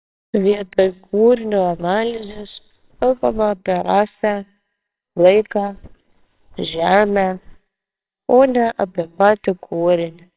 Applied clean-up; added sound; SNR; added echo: neural separator model SepFormer WHAMR!.